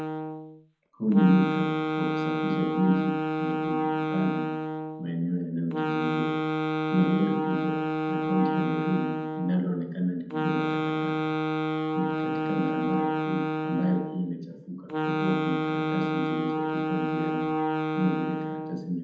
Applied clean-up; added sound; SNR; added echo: none; Wind instrument, woodwind instrument; -1 dB; reverberation time 0.8 s.